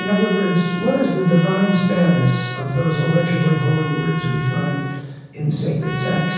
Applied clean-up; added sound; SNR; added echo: none; Trumpet; 11 dB; reverberation time 1.1 s.